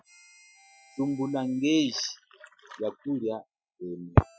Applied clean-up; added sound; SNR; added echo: classical method Wiener filter.